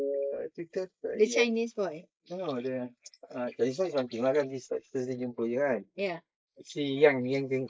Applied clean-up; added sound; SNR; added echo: neural mask model Resemble Enhance denoiser.